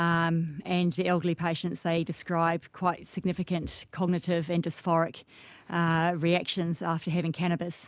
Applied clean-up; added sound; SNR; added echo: none; none; none; none.